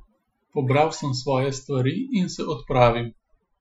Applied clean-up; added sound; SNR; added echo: classical method Wiener filter.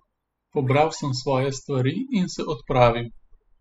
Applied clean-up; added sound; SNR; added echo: classical method spectral subtraction.